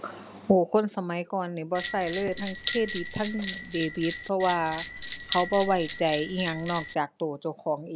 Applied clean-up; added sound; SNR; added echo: none; Bell; 8 dB; none.